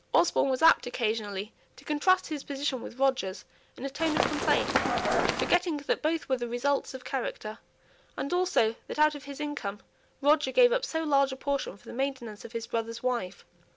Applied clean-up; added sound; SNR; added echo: none; Run; -1 dB; none.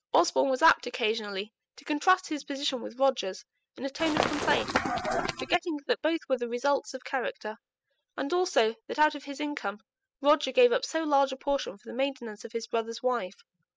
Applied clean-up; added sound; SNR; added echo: classical method spectral subtraction.